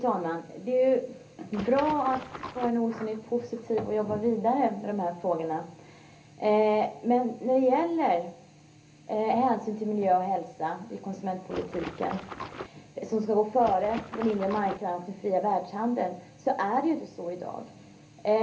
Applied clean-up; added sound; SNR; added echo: none; Water / Splash, splatter; 11 dB; reverberation time 0.3 s.